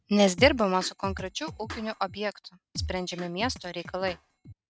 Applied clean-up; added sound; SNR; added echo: neural mask model RNNoise.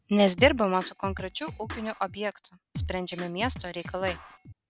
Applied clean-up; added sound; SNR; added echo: none; Drum kit; 10 dB; none.